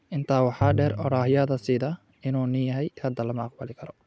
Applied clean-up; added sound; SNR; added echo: none; Piano; 6 dB; none.